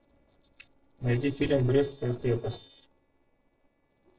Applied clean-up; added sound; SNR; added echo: neural separator model SepFormer DNS4.